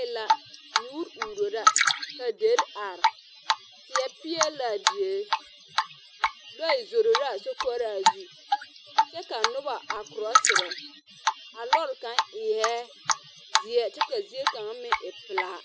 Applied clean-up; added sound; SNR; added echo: none; Drip; -3 dB; none.